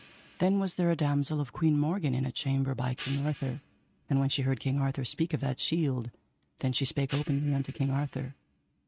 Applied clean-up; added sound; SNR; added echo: neural mask model RNNoise.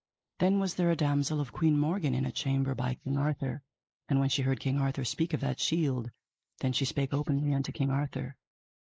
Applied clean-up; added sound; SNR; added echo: neural mask model Resemble Enhance denoiser.